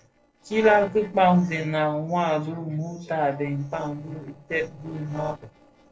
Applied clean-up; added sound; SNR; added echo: neural separator model SepFormer DNS4.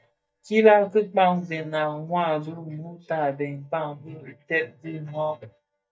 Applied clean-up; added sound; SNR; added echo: neural mask model DeepFilterNet 3.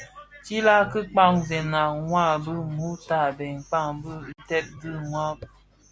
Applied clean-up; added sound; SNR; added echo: none; none; none; none.